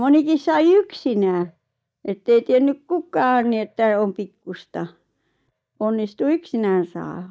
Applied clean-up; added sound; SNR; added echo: neural mask model DeepFilterNet 3.